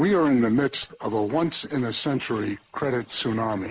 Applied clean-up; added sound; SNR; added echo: neural mask model Resemble Enhance denoiser.